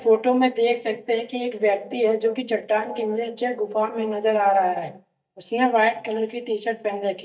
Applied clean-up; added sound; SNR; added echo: neural mask model DeepFilterNet 3.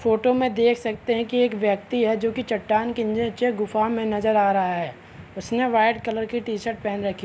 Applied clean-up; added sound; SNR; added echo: none; none; none; none.